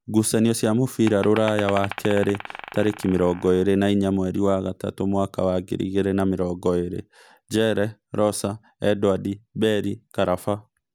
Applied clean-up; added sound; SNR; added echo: none; Glass; 14 dB; none.